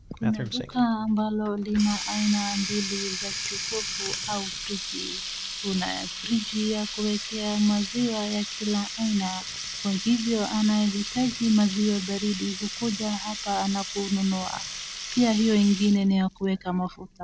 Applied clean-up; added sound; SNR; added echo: none; Water tap, faucet; 8 dB; none.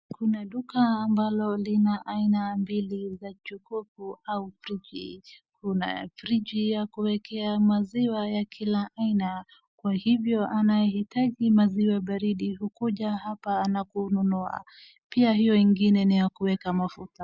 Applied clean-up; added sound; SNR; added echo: none; none; none; none.